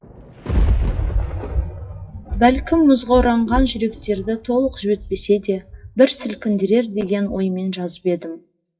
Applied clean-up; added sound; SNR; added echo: classical method WPE with log-MMSE.